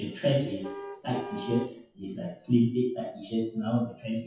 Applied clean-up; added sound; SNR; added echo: classical method WPE with log-MMSE.